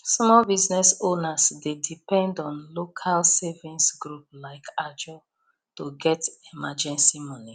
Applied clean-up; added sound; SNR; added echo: none; none; none; none.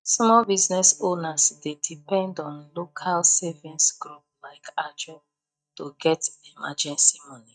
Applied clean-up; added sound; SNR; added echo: neural mask model DeepFilterNet 3.